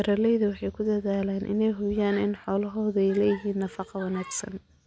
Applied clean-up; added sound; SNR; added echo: none; none; none; none.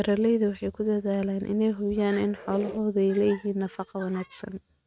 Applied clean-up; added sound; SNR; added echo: neural mask model RNNoise.